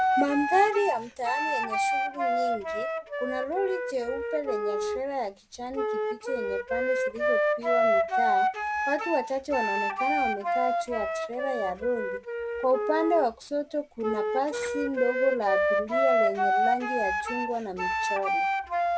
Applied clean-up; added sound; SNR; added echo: none; Wind instrument, woodwind instrument; -3 dB; none.